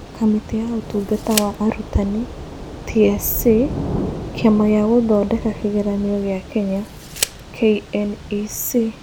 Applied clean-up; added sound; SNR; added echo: none; Thunder / Rain + Tick; 10 dB; none.